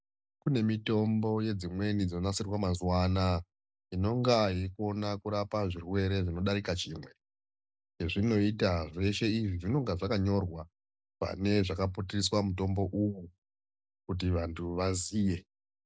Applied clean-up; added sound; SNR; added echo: none; none; none; none.